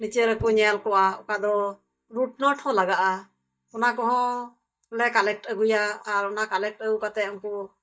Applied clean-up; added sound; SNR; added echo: neural mask model DeepFilterNet 3.